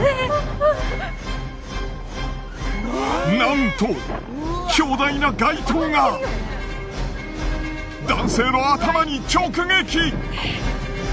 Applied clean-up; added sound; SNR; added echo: none; none; none; none.